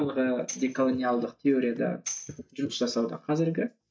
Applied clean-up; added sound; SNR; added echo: neural mask model DeepFilterNet 3.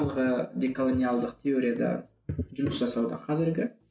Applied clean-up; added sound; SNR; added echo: none; none; none; none.